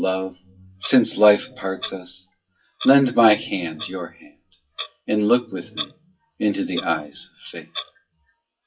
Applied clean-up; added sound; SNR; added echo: classical method WPE with log-MMSE.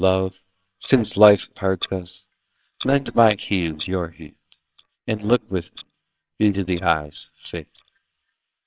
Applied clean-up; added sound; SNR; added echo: neural separator model SepFormer WHAMR!.